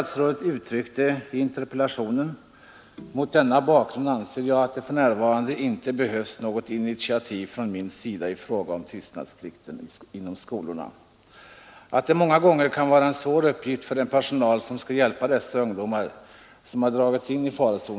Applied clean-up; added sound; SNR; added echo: none; none; none; none.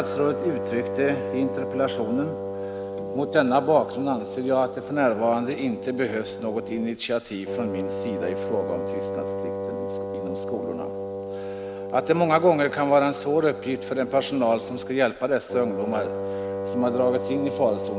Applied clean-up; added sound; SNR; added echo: none; Wind instrument, woodwind instrument; 6 dB; none.